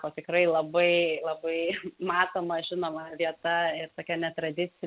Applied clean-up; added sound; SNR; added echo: none; none; none; none.